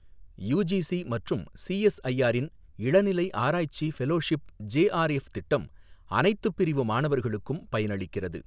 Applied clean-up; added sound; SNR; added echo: none; none; none; none.